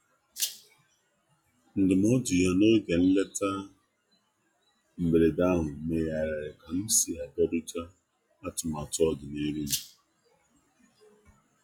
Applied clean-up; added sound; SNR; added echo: classical method log-MMSE.